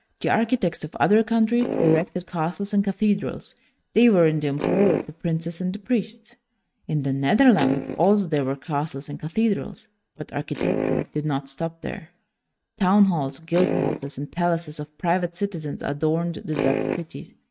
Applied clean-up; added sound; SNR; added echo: neural mask model RNNoise.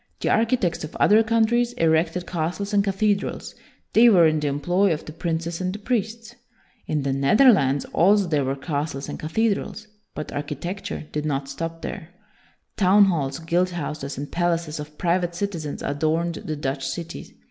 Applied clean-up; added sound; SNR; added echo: none; none; none; none.